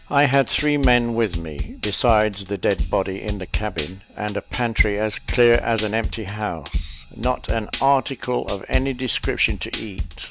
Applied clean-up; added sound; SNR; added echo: none; Drum kit; 6 dB; none.